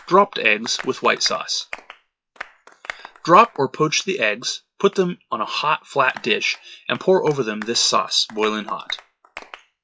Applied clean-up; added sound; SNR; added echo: classical method log-MMSE.